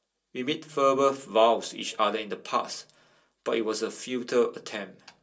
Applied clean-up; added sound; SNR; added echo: none; none; none; reverberation time 0.2 s.